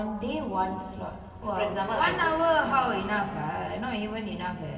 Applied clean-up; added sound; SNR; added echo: none; Wind instrument, woodwind instrument; 19 dB; reverberation time 2.9 s.